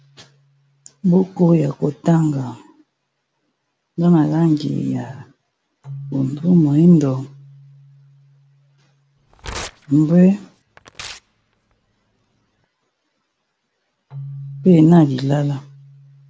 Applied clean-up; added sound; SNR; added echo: none; Keyboard (musical) + Tearing; 20 dB; none.